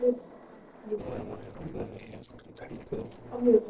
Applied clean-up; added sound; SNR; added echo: neural separator model SepFormer DNS4.